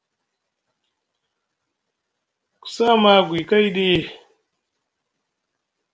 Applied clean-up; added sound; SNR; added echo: none; none; none; none.